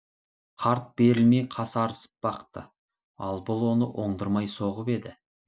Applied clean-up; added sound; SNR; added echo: neural mask model DeepFilterNet 3.